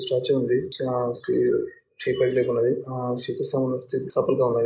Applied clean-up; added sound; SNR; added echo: neural mask model Resemble Enhance denoiser.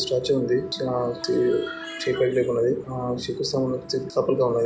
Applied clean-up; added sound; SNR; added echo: none; Wind instrument, woodwind instrument; 19 dB; none.